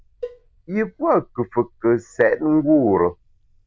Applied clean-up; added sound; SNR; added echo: neural diffusion model UNIVERSE++.